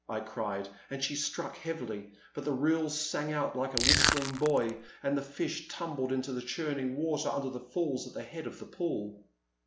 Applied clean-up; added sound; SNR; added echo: none; Crushing; -4 dB; none.